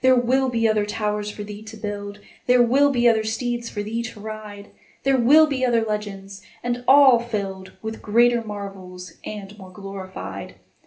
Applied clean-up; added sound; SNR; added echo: none; none; none; reverberation time 0.3 s.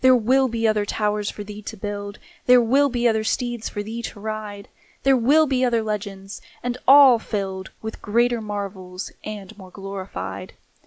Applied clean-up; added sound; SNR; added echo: none; none; none; none.